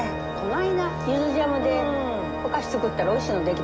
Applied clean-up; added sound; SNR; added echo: none; Organ; 4 dB; none.